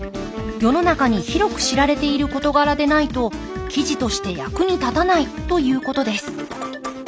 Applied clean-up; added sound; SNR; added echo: none; Wind instrument, woodwind instrument; 12 dB; none.